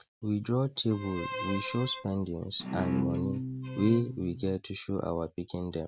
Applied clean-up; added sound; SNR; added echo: none; Bowed string instrument; 4 dB; none.